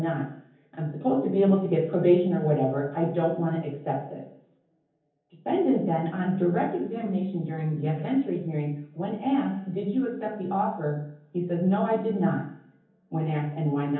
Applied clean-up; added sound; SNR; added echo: none; none; none; reverberation time 0.7 s.